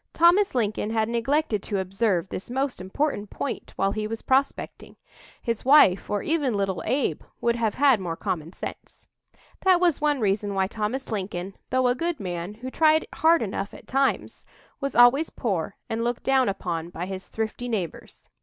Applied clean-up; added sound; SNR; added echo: none; none; none; none.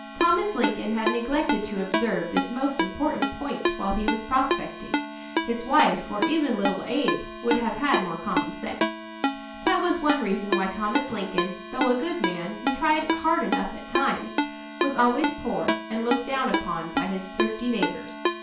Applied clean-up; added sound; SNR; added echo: none; Ringtone; 2 dB; reverberation time 0.4 s.